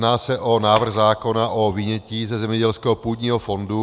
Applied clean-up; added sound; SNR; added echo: none; Splash, splatter; 19 dB; none.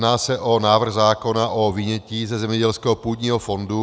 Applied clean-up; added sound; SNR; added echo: none; none; none; none.